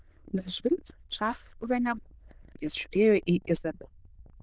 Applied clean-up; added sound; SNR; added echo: neural diffusion model UNIVERSE++.